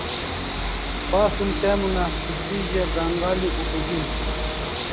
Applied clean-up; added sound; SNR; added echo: none; Train; -4 dB; none.